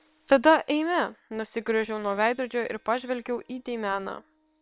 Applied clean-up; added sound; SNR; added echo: neural separator model SepFormer WHAM!.